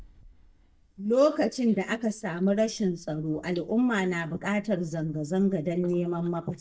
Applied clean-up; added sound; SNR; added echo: neural mask model DeepFilterNet 3.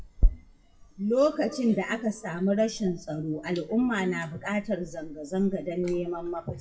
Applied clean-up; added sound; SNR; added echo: classical method WPE with log-MMSE.